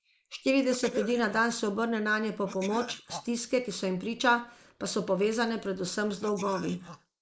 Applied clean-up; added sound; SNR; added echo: neural mask model Resemble Enhance denoiser.